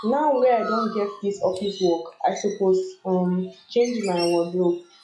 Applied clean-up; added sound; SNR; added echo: classical method log-MMSE.